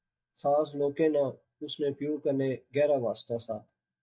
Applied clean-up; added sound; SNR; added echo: neural mask model DeepFilterNet 3.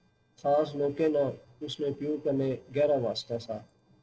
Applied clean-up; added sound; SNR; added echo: neural separator model SepFormer DNS4.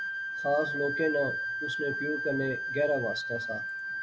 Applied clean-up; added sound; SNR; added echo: none; Wind instrument, woodwind instrument; 2 dB; none.